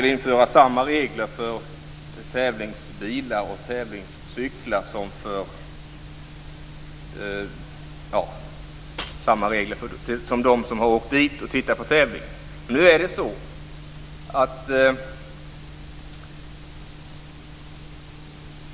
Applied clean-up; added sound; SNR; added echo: none; Shatter / Crushing; 20 dB; none.